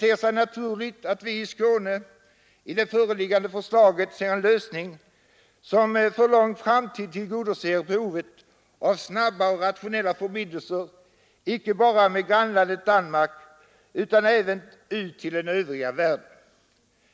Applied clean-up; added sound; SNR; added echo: none; none; none; none.